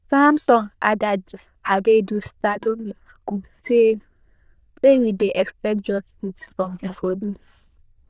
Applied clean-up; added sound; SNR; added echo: neural diffusion model UNIVERSE++.